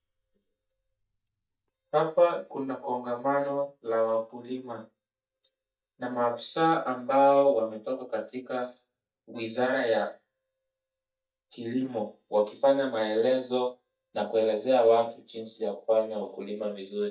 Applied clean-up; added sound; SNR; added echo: neural mask model DeepFilterNet 3.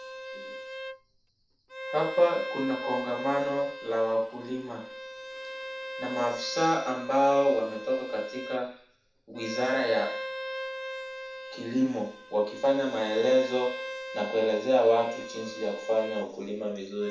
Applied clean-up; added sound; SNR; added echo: none; Bowed string instrument; 10 dB; reverberation time 0.7 s.